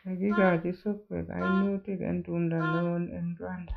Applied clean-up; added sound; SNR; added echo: classical method log-MMSE.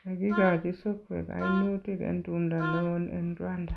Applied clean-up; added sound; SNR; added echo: none; Wind instrument, woodwind instrument; 10 dB; none.